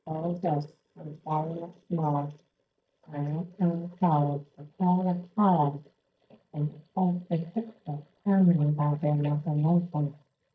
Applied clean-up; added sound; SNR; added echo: neural mask model DeepFilterNet 3.